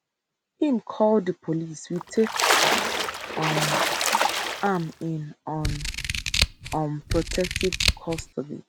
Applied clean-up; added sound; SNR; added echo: none; Scissors + Splash, splatter; -2 dB; none.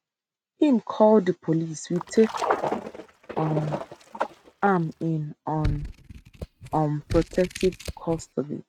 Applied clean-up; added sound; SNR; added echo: neural mask model RNNoise.